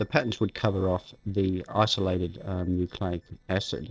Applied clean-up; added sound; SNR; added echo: neural separator model SepFormer DNS4.